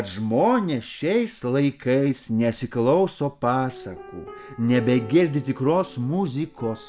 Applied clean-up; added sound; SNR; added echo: none; none; none; none.